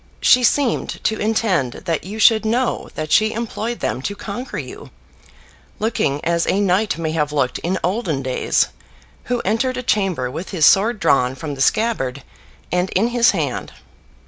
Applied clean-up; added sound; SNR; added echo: none; none; none; none.